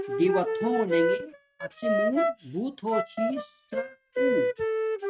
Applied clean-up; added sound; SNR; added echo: neural mask model RNNoise.